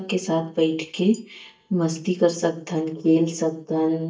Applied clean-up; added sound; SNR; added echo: neural mask model DeepFilterNet 3.